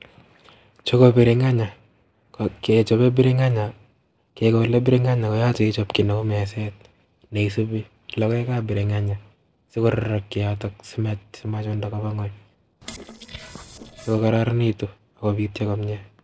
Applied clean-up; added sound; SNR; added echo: neural separator model SepFormer DNS4.